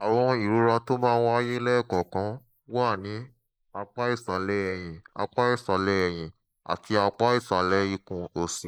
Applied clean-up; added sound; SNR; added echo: neural mask model Resemble Enhance denoiser.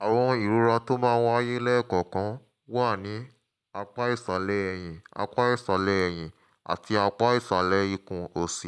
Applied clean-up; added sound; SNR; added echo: none; none; none; none.